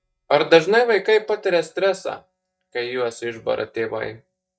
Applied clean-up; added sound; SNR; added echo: neural mask model DeepFilterNet 3.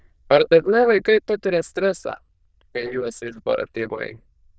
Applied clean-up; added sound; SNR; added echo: neural diffusion model UNIVERSE++.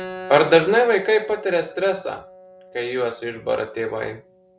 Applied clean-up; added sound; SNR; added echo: none; Keyboard (musical); 18 dB; none.